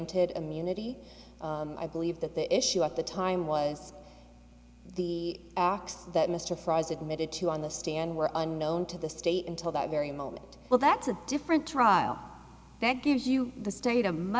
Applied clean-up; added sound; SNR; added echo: none; none; none; none.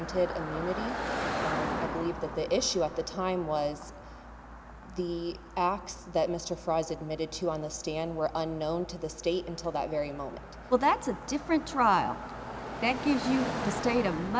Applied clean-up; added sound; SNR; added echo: none; Car passing by; 8 dB; none.